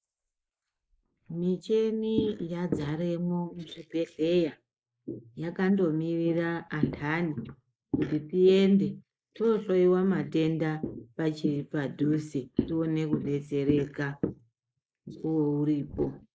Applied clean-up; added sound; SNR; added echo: neural mask model Resemble Enhance denoiser.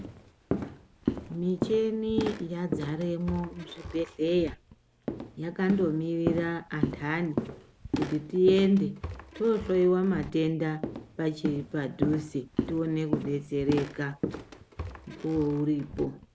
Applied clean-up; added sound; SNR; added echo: none; Walk, footsteps; 7 dB; none.